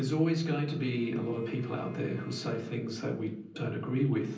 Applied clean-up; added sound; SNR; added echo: none; Bowed string instrument; 19 dB; reverberation time 0.6 s.